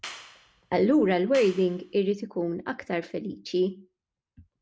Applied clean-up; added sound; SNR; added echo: none; Clapping; 17 dB; none.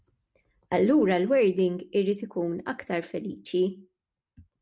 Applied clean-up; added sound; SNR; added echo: none; none; none; none.